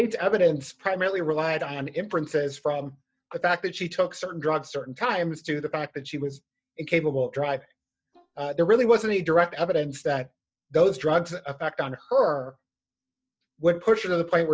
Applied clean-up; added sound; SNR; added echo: neural mask model DeepFilterNet 3.